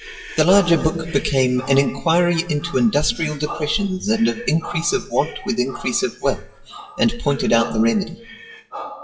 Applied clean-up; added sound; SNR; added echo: classical method WPE with log-MMSE.